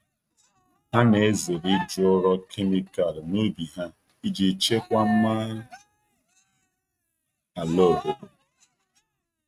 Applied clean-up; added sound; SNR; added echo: neural mask model RNNoise.